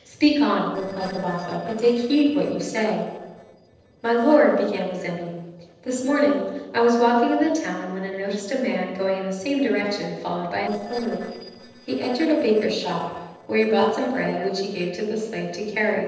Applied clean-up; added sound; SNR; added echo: neural separator model SepFormer DNS4.